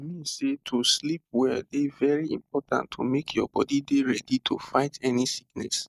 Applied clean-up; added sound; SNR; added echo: neural mask model DeepFilterNet 3.